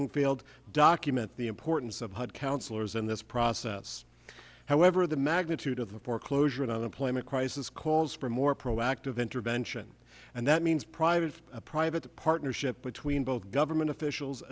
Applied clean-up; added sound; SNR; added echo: none; none; none; none.